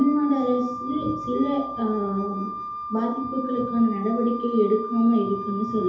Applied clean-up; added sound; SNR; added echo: none; Wind instrument, woodwind instrument; 9 dB; reverberation time 2.2 s.